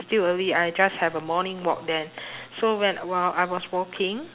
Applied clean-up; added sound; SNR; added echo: none; none; none; none.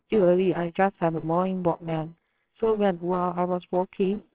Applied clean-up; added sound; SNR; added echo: neural separator model SepFormer WHAMR!.